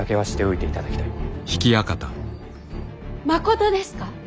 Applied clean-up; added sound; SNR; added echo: none; none; none; none.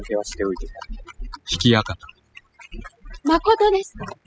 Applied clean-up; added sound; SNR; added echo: classical method spectral subtraction.